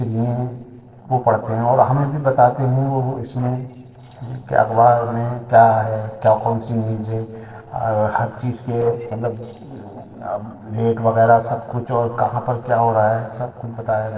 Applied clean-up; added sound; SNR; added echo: neural separator model SepFormer DNS4.